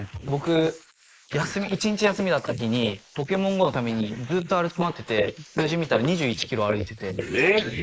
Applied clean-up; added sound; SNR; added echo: neural mask model Resemble Enhance denoiser.